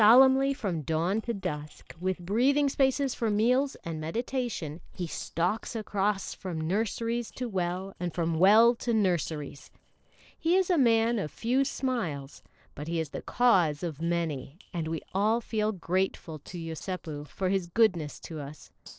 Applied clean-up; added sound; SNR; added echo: neural separator model SepFormer DNS4.